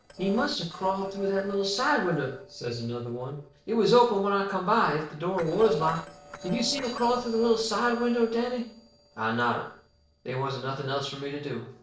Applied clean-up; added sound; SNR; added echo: neural separator model SepFormer DNS4.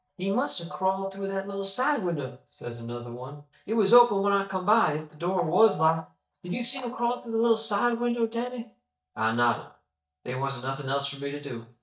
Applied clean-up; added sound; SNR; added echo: neural mask model DeepFilterNet 3.